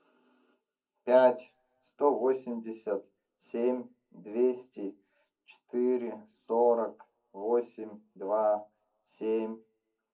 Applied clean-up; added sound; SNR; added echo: none; none; none; reverberation time 0.4 s.